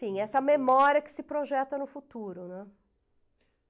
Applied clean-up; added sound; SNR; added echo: none; none; none; none.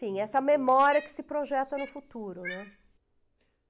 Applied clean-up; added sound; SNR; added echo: none; Cat; 18 dB; none.